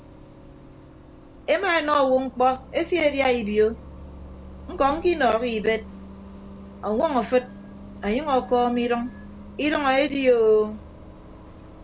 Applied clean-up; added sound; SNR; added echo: none; Bus; 17 dB; none.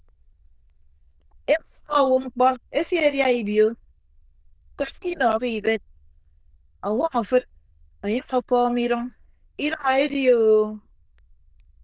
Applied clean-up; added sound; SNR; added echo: neural diffusion model UNIVERSE++.